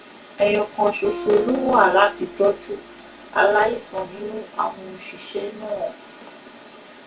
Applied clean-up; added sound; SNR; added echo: none; Acoustic guitar; 14 dB; reverberation time 0.2 s.